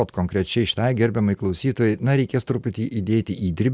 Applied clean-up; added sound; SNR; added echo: none; none; none; none.